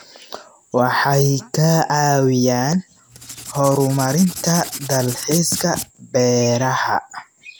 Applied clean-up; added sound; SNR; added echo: none; Writing; 12 dB; none.